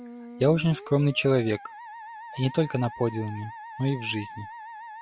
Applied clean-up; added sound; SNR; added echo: none; Musical instrument; 15 dB; none.